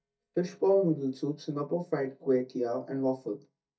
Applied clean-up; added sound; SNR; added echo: neural mask model DeepFilterNet 3.